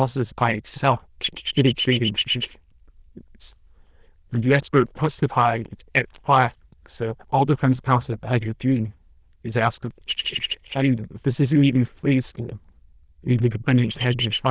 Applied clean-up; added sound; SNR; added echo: neural diffusion model UNIVERSE++.